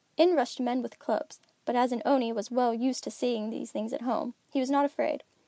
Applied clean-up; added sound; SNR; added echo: none; none; none; none.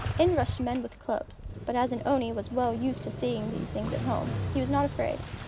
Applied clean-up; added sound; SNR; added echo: none; Engine starting / Motorcycle; 5 dB; none.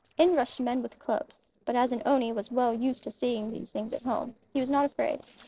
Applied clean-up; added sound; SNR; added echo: neural separator model SepFormer DNS4.